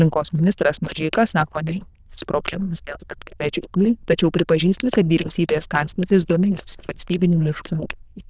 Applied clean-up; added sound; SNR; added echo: neural diffusion model UNIVERSE++.